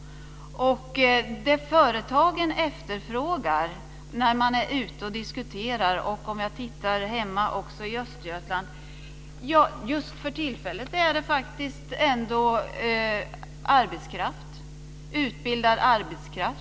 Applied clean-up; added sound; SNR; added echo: none; none; none; none.